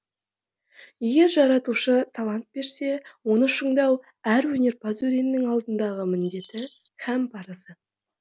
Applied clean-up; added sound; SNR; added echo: none; Bird vocalization, bird call, bird song; 16 dB; none.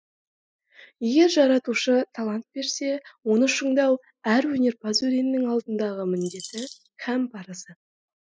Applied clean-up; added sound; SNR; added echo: classical method spectral subtraction.